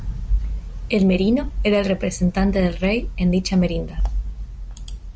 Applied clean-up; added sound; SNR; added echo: none; none; none; none.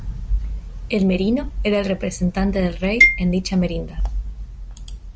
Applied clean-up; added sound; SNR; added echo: none; Marimba, xylophone; 0 dB; none.